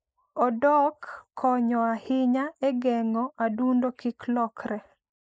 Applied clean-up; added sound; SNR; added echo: neural mask model Resemble Enhance denoiser.